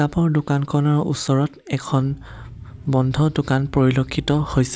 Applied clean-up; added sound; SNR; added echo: none; none; none; none.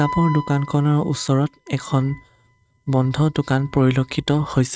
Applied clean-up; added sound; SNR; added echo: neural mask model RNNoise.